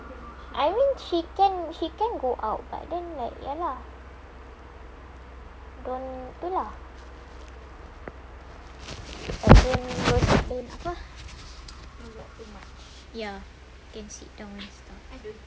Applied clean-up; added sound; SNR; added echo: none; none; none; none.